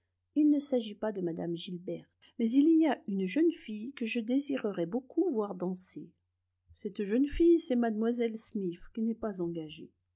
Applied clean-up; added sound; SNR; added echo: none; none; none; none.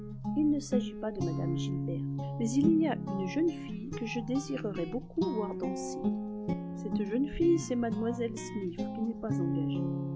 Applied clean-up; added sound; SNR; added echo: none; Guitar; 2 dB; none.